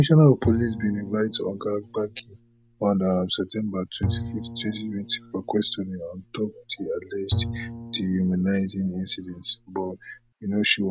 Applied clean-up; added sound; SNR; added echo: none; Bowed string instrument; 12 dB; none.